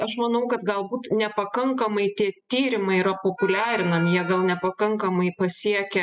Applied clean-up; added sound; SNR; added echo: classical method spectral subtraction.